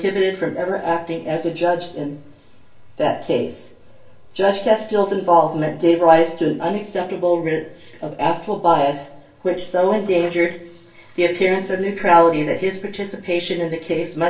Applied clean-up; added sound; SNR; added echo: none; none; none; reverberation time 0.3 s.